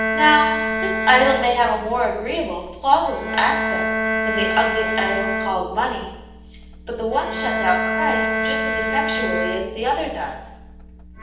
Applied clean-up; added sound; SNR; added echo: none; Bowed string instrument; 3 dB; reverberation time 0.8 s.